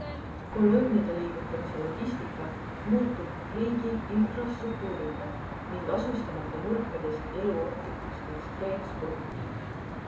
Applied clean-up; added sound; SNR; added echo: none; Traffic noise, roadway noise; 6 dB; reverberation time 2.7 s.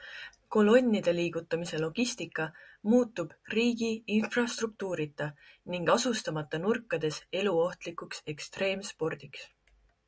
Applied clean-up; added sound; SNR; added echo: none; none; none; none.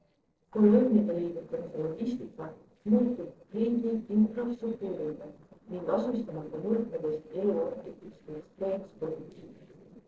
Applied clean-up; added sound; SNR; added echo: neural separator model SepFormer DNS4.